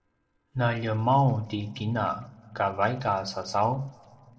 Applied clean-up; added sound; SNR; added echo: neural separator model SepFormer DNS4.